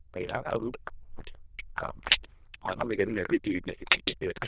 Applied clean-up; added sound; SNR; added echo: neural diffusion model UNIVERSE++.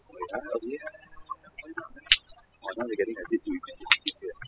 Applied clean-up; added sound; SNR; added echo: classical method spectral subtraction.